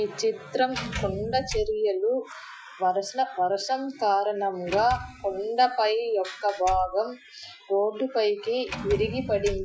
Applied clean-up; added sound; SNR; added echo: classical method Wiener filter.